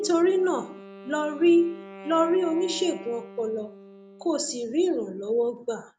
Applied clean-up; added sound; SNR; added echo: none; Wind instrument, woodwind instrument; 19 dB; none.